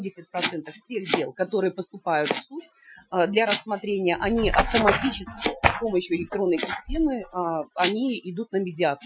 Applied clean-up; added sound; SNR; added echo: classical method Wiener filter.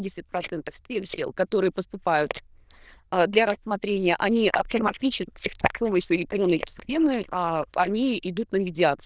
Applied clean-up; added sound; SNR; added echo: neural diffusion model UNIVERSE++.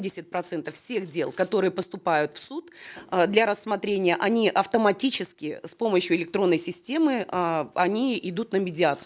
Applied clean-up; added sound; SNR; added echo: none; none; none; none.